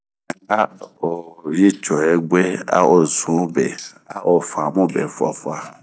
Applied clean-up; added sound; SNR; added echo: none; none; none; none.